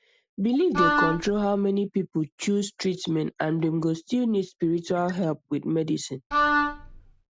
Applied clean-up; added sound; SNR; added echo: none; Wind instrument, woodwind instrument; -1 dB; none.